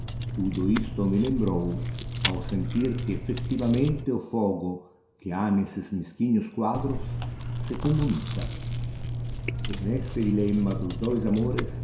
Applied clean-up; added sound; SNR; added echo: none; Chewing, mastication; 4 dB; reverberation time 0.7 s.